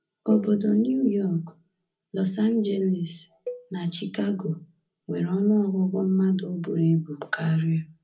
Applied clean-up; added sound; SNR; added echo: none; Cowbell; 18 dB; reverberation time 0.4 s.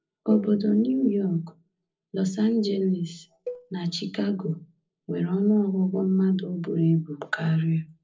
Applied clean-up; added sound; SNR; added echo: neural separator model SepFormer DNS4.